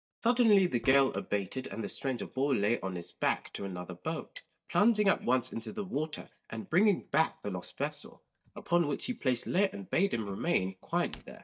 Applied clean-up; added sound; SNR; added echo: neural mask model DeepFilterNet 3.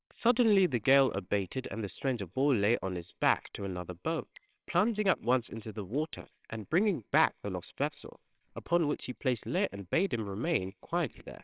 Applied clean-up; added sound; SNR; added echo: neural separator model SepFormer WHAMR!.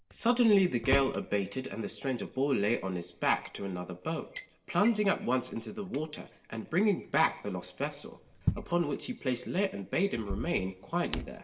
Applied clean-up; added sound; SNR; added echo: none; Drawer open or close; 12 dB; reverberation time 0.7 s.